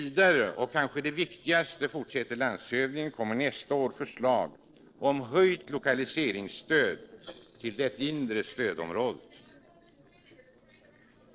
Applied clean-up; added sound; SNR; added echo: neural separator model SepFormer DNS4.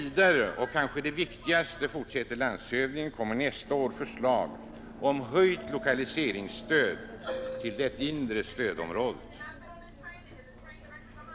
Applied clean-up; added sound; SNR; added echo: none; Subway, metro, underground; 14 dB; none.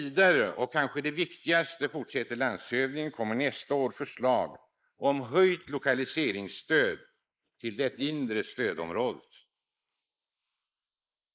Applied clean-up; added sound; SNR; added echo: neural mask model Resemble Enhance denoiser.